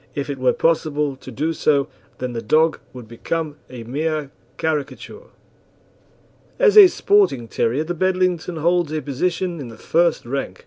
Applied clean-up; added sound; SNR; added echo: none; none; none; none.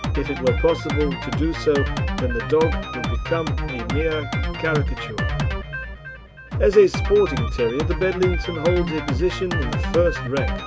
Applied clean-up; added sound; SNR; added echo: none; Drum kit; 2 dB; none.